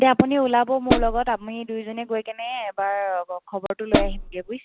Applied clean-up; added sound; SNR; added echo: none; Hi-hat; -2 dB; none.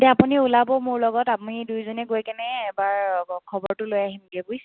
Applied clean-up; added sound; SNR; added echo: none; none; none; none.